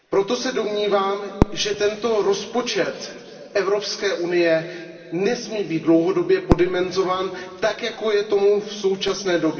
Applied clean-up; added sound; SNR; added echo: none; Fireworks; 10 dB; reverberation time 2.8 s.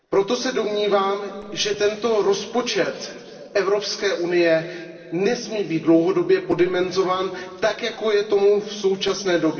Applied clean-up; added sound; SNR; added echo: neural separator model SepFormer DNS4.